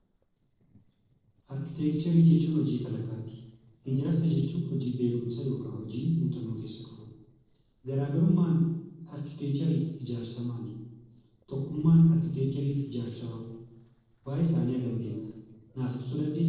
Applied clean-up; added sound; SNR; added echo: neural separator model SepFormer DNS4.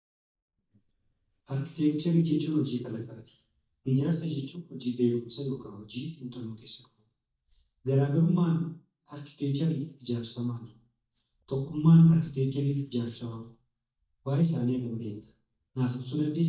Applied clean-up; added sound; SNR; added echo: neural mask model DeepFilterNet 3.